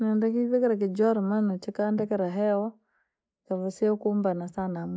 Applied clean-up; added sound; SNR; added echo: neural mask model Resemble Enhance denoiser.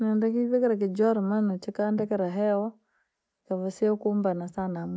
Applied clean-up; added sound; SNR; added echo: none; none; none; none.